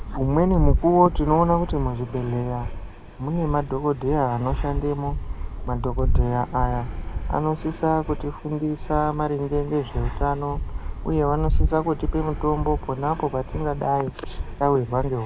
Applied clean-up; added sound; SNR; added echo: none; Fixed-wing aircraft, airplane; 3 dB; none.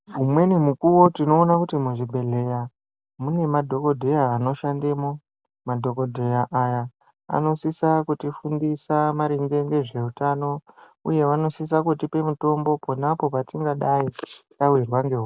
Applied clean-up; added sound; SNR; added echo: none; none; none; none.